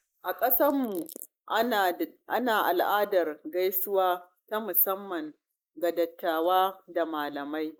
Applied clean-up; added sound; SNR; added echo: neural mask model Resemble Enhance denoiser.